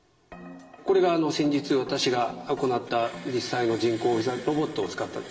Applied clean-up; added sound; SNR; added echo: none; none; none; reverberation time 2.3 s.